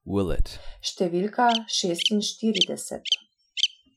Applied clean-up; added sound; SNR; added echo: classical method Wiener filter.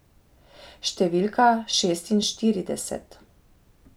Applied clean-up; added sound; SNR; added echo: none; none; none; none.